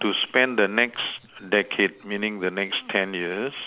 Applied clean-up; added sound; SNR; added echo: none; none; none; none.